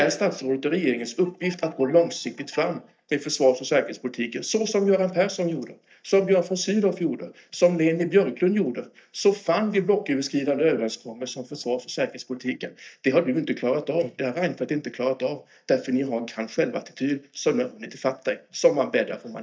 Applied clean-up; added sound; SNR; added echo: neural mask model DeepFilterNet 3.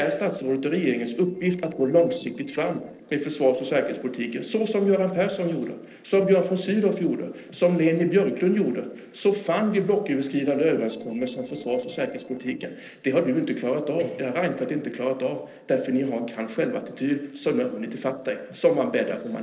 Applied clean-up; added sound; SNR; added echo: neural separator model SepFormer DNS4.